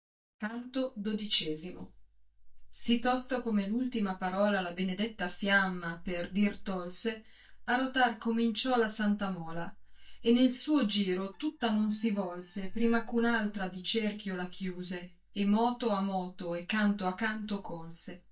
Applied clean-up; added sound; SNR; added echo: neural mask model DeepFilterNet 3.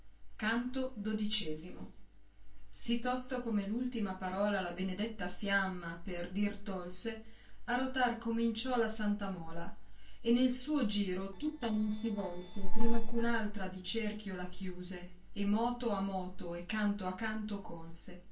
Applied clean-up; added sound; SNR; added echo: neural separator model SepFormer DNS4.